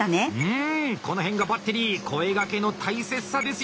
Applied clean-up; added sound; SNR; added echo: none; none; none; none.